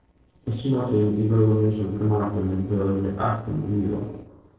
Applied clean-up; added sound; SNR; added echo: neural separator model SepFormer DNS4.